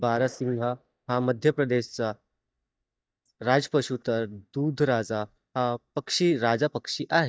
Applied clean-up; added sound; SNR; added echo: neural mask model DeepFilterNet 3.